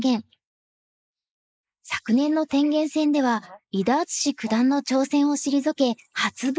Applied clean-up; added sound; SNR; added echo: neural mask model Resemble Enhance denoiser.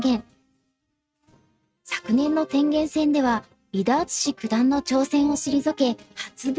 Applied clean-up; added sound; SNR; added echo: neural mask model RNNoise.